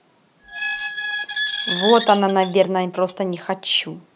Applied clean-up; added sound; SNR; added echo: none; Squeak; 4 dB; none.